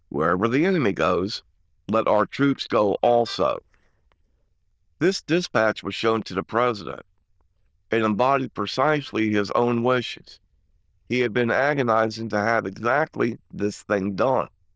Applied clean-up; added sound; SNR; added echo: neural diffusion model UNIVERSE++.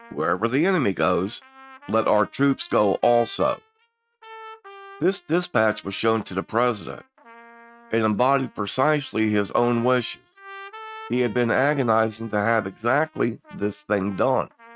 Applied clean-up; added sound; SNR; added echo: neural mask model RNNoise.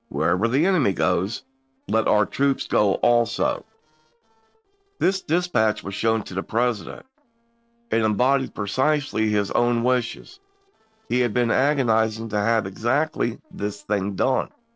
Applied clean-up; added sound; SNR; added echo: neural separator model SepFormer DNS4.